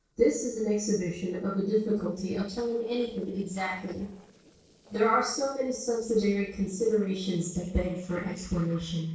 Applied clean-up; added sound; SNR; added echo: neural separator model SepFormer DNS4.